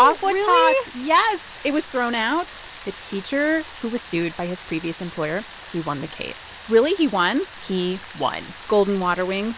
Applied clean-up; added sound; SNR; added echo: none; Rain; 18 dB; none.